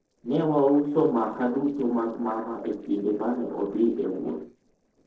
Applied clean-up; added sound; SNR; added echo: neural separator model SepFormer DNS4.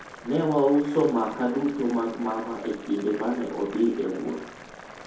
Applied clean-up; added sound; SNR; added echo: none; Boiling; 17 dB; reverberation time 0.6 s.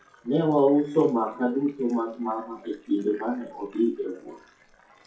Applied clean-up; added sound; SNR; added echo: classical method WPE with log-MMSE.